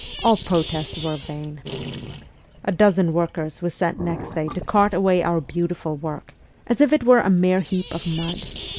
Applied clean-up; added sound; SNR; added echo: none; Sink (filling or washing); 12 dB; none.